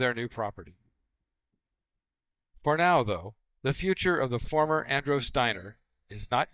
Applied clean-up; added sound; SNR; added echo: neural mask model DeepFilterNet 3.